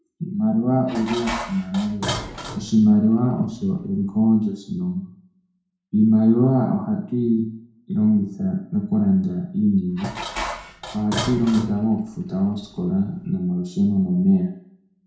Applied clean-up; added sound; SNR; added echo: none; Dishes, pots, and pans; 11 dB; reverberation time 0.5 s.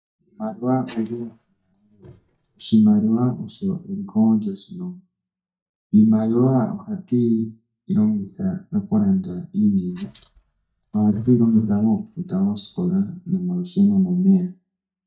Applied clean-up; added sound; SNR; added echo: neural mask model DeepFilterNet 3.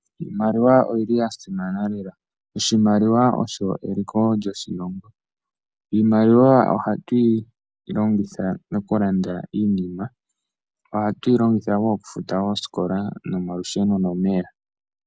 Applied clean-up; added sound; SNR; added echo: none; none; none; none.